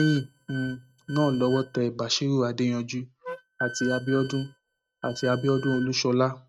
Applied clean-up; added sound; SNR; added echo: neural mask model RNNoise.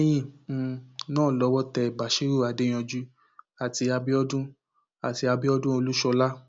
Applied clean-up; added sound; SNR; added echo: none; none; none; none.